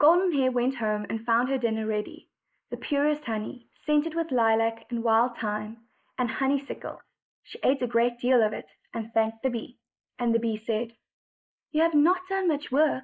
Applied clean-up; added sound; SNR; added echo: neural mask model Resemble Enhance denoiser.